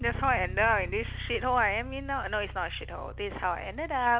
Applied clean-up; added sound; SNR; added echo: none; Bass guitar; 9 dB; none.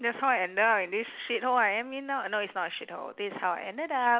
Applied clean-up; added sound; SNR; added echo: none; none; none; none.